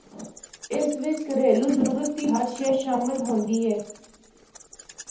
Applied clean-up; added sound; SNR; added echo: none; Wild animals; 18 dB; reverberation time 0.6 s.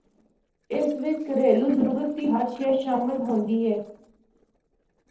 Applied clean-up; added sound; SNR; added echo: neural separator model SepFormer DNS4.